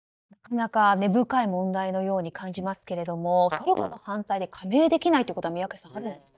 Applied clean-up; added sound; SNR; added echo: neural mask model DeepFilterNet 3.